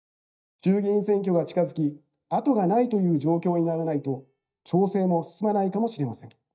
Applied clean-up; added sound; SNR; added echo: neural mask model DeepFilterNet 3.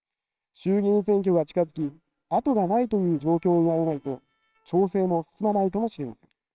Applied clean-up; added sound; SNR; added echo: neural separator model SepFormer WHAMR!.